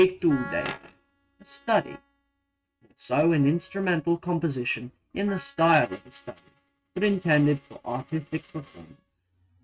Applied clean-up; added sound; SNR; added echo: neural mask model RNNoise.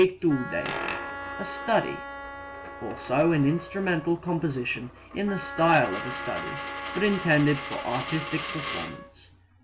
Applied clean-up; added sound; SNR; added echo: none; Coin (dropping) + Wind instrument, woodwind instrument; 9 dB; none.